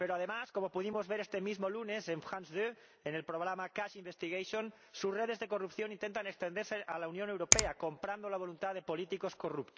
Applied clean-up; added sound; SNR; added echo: none; Finger snapping; -4 dB; none.